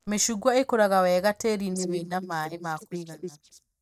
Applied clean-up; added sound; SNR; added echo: neural mask model DeepFilterNet 3.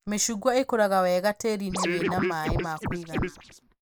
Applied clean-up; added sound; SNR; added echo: neural mask model Resemble Enhance denoiser.